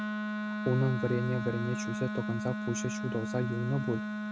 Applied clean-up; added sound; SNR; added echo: none; Wind instrument, woodwind instrument; 2 dB; none.